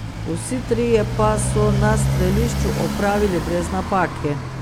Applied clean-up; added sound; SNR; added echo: none; Motorcycle; 1 dB; none.